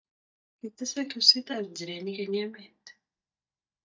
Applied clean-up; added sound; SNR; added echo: neural mask model DeepFilterNet 3.